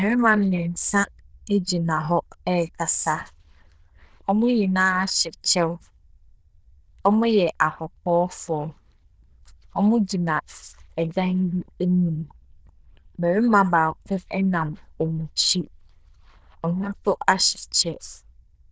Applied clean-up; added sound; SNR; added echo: neural diffusion model UNIVERSE++.